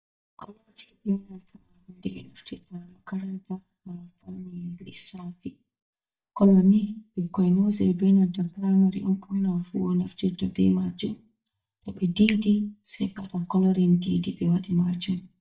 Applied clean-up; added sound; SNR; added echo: neural mask model DeepFilterNet 3.